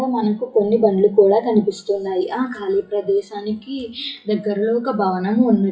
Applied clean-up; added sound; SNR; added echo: classical method WPE with log-MMSE.